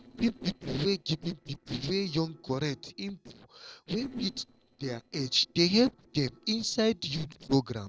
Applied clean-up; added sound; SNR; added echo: neural separator model SepFormer DNS4.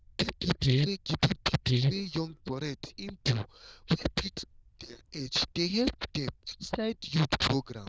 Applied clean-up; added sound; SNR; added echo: neural diffusion model UNIVERSE++.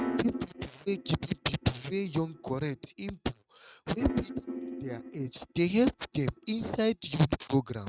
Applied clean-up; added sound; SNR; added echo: neural mask model RNNoise.